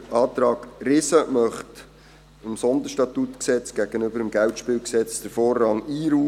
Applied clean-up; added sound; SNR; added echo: none; none; none; none.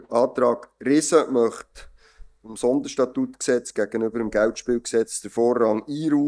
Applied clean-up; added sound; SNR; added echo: neural mask model DeepFilterNet 3.